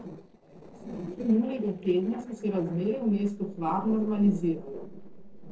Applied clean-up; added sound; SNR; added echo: neural separator model SepFormer DNS4.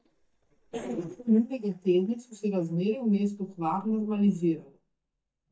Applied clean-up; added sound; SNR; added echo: neural mask model DeepFilterNet 3.